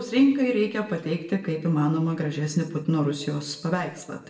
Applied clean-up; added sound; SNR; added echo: none; none; none; reverberation time 0.6 s.